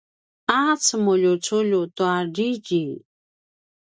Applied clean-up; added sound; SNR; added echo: none; none; none; none.